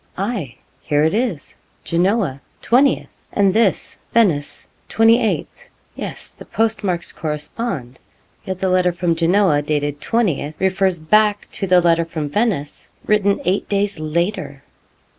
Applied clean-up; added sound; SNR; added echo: none; none; none; none.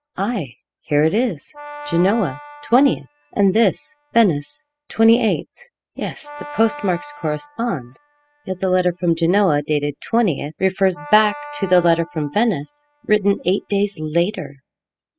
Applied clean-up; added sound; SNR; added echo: classical method spectral subtraction.